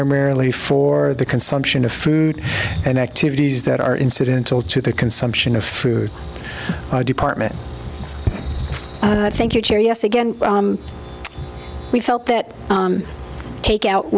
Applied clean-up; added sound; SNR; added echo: none; none; none; none.